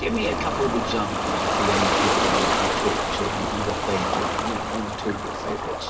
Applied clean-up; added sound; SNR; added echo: none; Ocean; -5 dB; reverberation time 0.3 s.